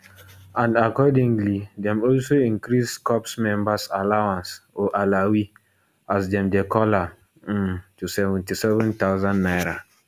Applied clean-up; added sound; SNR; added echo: none; none; none; none.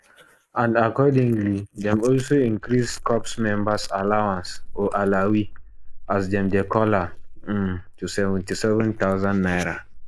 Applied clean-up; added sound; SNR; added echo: neural mask model Resemble Enhance denoiser.